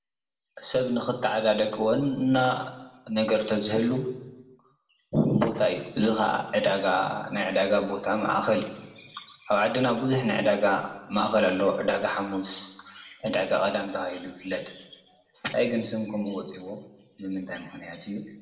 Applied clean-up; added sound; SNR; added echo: none; none; none; reverberation time 0.9 s.